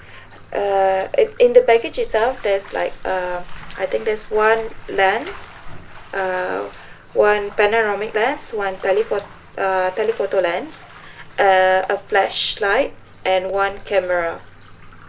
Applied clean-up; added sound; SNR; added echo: none; Bathtub (filling or washing); 16 dB; none.